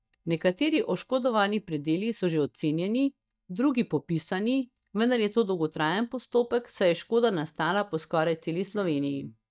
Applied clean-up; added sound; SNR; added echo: neural mask model DeepFilterNet 3.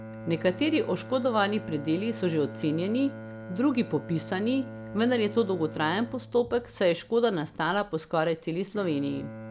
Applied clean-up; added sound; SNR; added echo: none; Bowed string instrument; 14 dB; none.